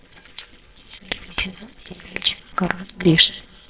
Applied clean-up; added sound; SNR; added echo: neural separator model SepFormer WHAMR!.